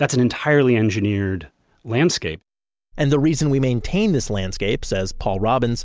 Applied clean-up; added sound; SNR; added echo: none; none; none; none.